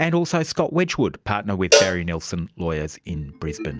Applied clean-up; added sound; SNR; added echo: none; Cowbell; 0 dB; none.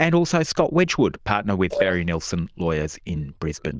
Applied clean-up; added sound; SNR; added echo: neural diffusion model UNIVERSE++.